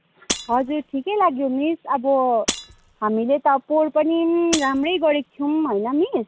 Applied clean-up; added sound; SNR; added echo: none; Shatter; 13 dB; none.